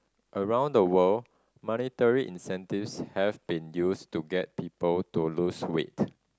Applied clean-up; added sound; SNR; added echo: none; none; none; none.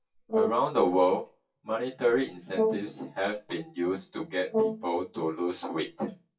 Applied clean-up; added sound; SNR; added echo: classical method WPE with log-MMSE.